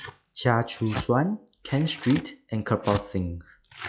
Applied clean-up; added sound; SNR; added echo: classical method log-MMSE.